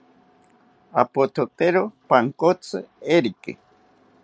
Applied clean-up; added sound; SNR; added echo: none; none; none; none.